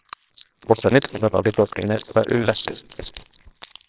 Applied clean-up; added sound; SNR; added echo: neural separator model SepFormer WHAMR!.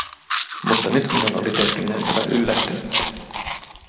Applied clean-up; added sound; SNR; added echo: none; Chewing, mastication; 2 dB; reverberation time 2.4 s.